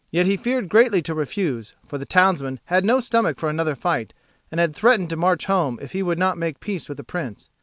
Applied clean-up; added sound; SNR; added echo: none; none; none; none.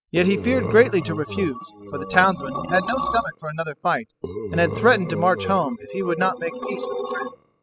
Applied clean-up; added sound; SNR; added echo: classical method spectral subtraction.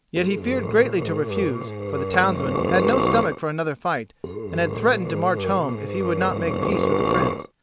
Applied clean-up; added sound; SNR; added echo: none; Burping, eructation; 1 dB; none.